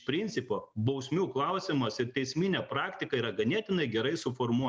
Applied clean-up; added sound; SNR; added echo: none; none; none; none.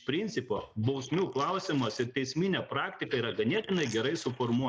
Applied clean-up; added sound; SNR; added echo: neural mask model Resemble Enhance denoiser.